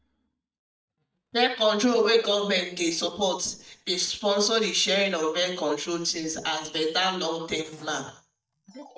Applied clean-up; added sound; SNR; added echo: neural mask model DeepFilterNet 3.